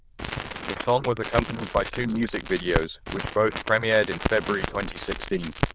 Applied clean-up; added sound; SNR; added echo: neural diffusion model UNIVERSE++.